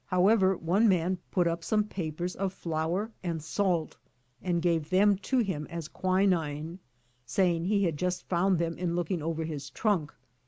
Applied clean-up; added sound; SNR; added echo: none; none; none; none.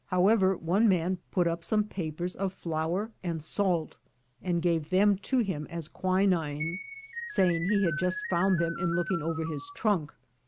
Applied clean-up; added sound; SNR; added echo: none; Keyboard (musical); 9 dB; none.